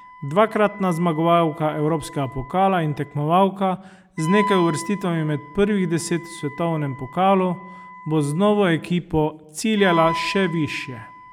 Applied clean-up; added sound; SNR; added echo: none; Wind instrument, woodwind instrument; 13 dB; none.